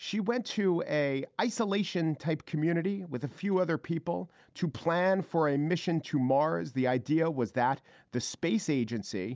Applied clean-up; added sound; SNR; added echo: none; none; none; none.